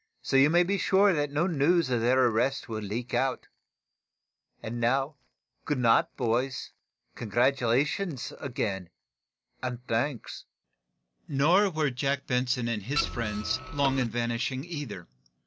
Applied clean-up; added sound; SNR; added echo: none; Printer; 6 dB; none.